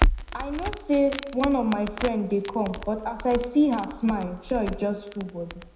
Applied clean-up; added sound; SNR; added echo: none; Crackle; 5 dB; reverberation time 0.7 s.